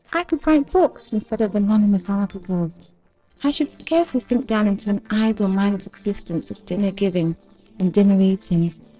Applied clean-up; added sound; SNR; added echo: neural separator model SepFormer DNS4.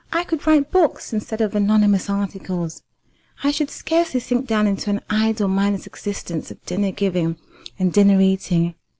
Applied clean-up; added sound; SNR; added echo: none; none; none; none.